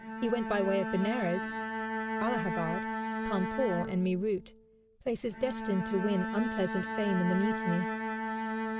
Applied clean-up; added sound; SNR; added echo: none; Bowed string instrument; 3 dB; none.